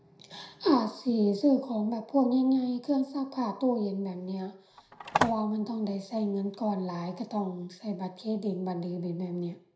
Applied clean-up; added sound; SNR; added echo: none; Telephone; 3 dB; reverberation time 0.5 s.